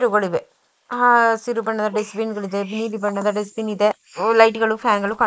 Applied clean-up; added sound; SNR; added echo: neural mask model Resemble Enhance denoiser.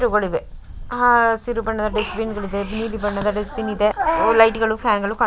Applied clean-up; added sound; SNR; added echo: none; Livestock, farm animals, working animals; 15 dB; none.